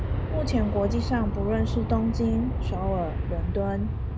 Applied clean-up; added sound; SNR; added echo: none; Aircraft; -1 dB; none.